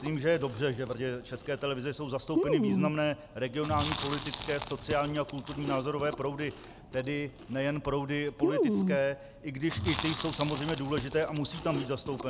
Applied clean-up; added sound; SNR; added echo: none; Chewing, mastication; 3 dB; none.